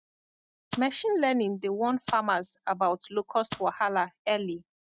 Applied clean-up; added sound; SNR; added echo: neural mask model RNNoise.